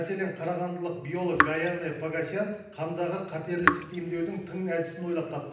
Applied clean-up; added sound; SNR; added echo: none; Raindrop / Drip; -1 dB; reverberation time 0.9 s.